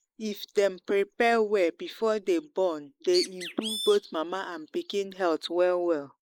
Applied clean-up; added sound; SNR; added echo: neural mask model Resemble Enhance denoiser.